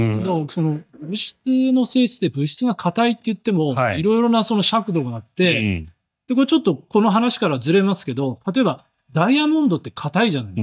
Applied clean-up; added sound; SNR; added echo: neural mask model DeepFilterNet 3.